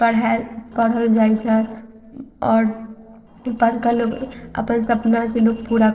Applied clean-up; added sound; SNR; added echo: neural separator model SepFormer DNS4.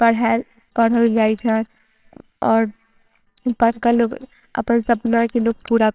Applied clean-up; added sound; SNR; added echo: neural separator model SepFormer WHAMR!.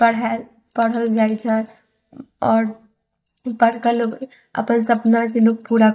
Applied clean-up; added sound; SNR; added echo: neural mask model DeepFilterNet 3.